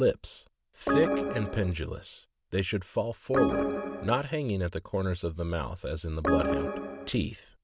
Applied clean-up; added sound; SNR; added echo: none; Organ; -2 dB; none.